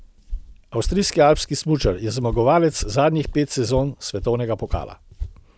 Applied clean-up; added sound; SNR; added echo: none; Walk, footsteps; 10 dB; none.